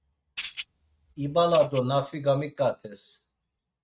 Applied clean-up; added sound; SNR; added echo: neural mask model RNNoise.